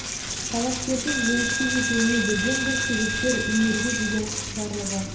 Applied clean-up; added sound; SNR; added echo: none; Coin (dropping); 0 dB; reverberation time 0.9 s.